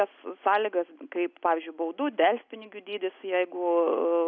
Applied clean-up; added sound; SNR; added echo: none; none; none; none.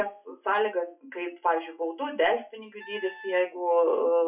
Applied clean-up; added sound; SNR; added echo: classical method WPE with log-MMSE.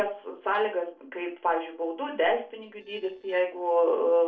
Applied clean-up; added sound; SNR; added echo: neural separator model SepFormer DNS4.